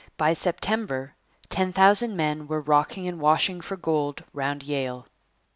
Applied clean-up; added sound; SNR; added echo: none; none; none; none.